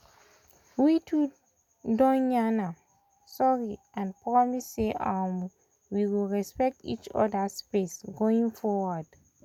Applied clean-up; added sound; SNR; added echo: none; none; none; none.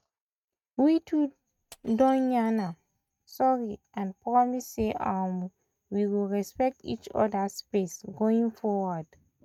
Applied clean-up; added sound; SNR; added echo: neural mask model RNNoise.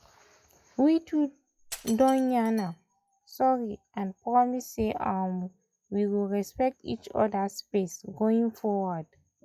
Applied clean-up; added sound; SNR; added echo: classical method log-MMSE.